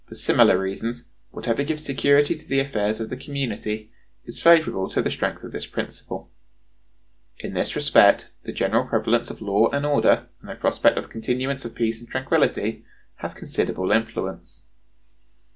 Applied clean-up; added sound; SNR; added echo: none; none; none; none.